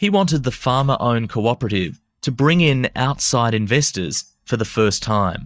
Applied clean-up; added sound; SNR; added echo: neural mask model DeepFilterNet 3.